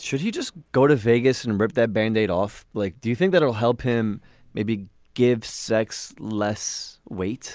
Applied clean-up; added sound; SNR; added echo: none; none; none; none.